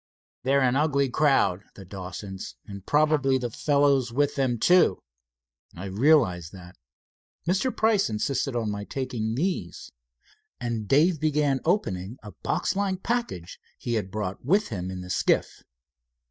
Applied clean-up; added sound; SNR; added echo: neural mask model DeepFilterNet 3.